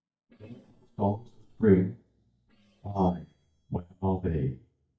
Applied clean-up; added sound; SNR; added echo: neural mask model DeepFilterNet 3.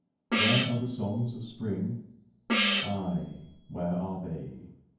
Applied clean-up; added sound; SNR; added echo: none; Gong; -2 dB; reverberation time 0.9 s.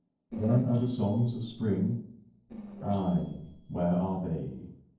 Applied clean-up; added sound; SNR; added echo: neural separator model SepFormer DNS4.